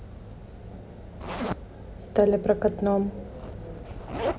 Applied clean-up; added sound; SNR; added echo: none; Zipper (clothing); 9 dB; none.